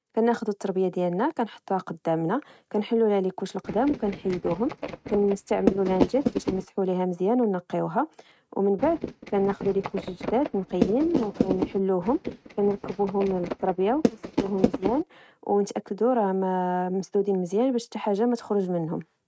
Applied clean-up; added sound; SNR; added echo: neural mask model RNNoise.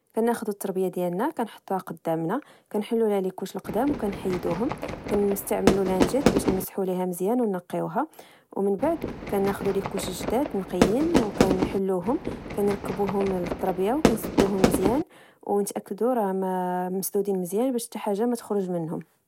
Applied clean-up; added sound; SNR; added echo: none; Fireworks; 0 dB; none.